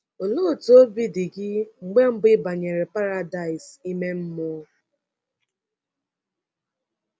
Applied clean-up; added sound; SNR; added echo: none; none; none; none.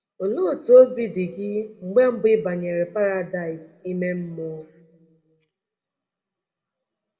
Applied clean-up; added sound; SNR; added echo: none; none; none; reverberation time 1.0 s.